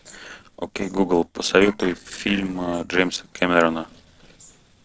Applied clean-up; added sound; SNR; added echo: neural separator model SepFormer DNS4.